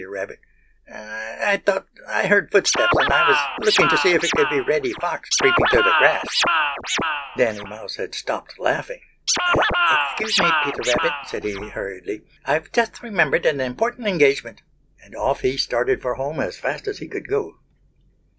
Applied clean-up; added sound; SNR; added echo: none; Scratching (performance technique); -2 dB; none.